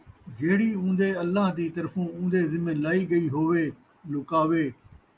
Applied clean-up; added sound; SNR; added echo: none; none; none; none.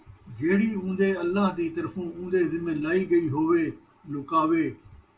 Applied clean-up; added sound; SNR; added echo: none; none; none; reverberation time 0.2 s.